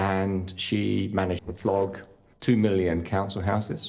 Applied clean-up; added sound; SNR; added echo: neural separator model SepFormer DNS4.